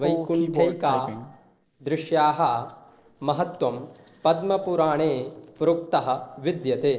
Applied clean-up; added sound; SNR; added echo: neural separator model SepFormer DNS4.